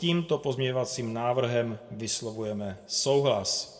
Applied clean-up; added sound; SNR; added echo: none; none; none; reverberation time 0.6 s.